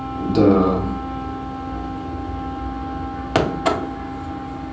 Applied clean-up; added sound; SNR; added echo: none; Wind instrument, woodwind instrument; 7 dB; reverberation time 0.6 s.